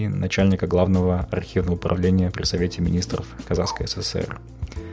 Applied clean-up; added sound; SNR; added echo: none; Bark; 19 dB; none.